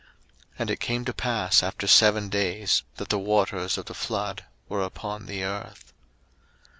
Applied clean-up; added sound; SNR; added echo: none; none; none; none.